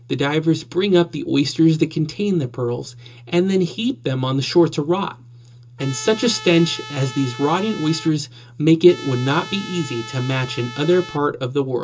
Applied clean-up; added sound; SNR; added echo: none; Trumpet; 16 dB; reverberation time 0.2 s.